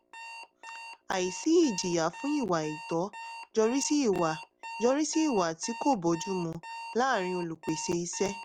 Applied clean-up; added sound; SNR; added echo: none; Alarm; 14 dB; none.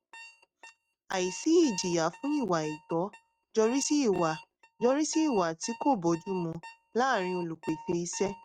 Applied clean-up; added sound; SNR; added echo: neural mask model RNNoise.